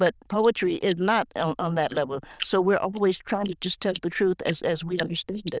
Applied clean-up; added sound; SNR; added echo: neural diffusion model UNIVERSE++.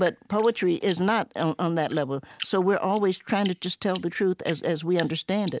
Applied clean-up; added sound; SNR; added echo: none; Drip; 18 dB; none.